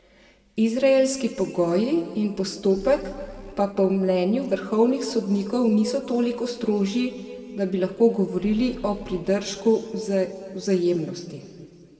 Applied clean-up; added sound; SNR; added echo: none; Alarm; 20 dB; reverberation time 2.0 s.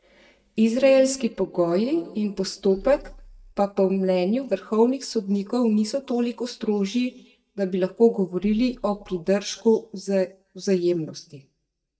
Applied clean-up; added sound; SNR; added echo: neural mask model DeepFilterNet 3.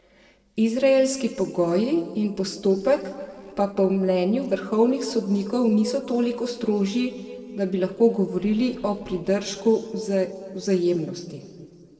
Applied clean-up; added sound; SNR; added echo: neural separator model SepFormer DNS4.